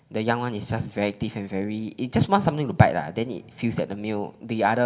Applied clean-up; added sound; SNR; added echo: none; none; none; reverberation time 0.8 s.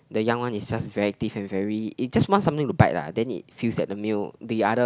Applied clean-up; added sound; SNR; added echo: none; none; none; none.